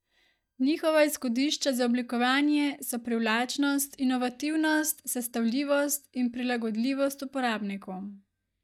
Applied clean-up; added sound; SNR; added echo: neural mask model DeepFilterNet 3.